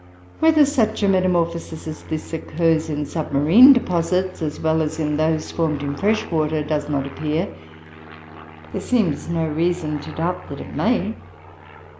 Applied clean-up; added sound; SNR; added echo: none; Aircraft; 19 dB; none.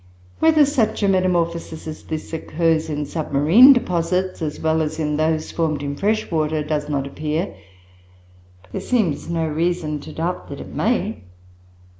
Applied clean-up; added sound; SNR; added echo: none; none; none; none.